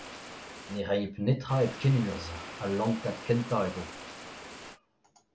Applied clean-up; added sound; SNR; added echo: none; Water; 13 dB; none.